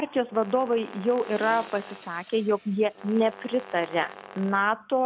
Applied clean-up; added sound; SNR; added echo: none; Brass instrument + Accelerating, revving, vroom; 18 dB; none.